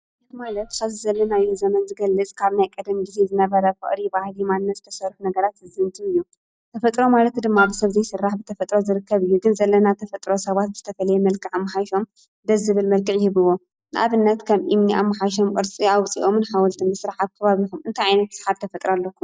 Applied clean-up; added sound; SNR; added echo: neural mask model DeepFilterNet 3.